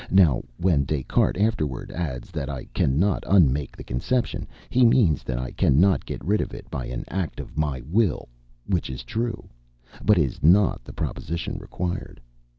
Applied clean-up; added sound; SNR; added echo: none; none; none; none.